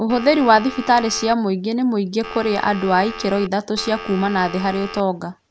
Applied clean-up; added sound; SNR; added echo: none; Telephone; 13 dB; none.